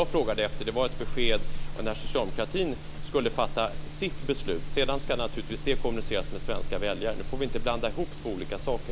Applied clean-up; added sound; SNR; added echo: none; Livestock, farm animals, working animals; 0 dB; none.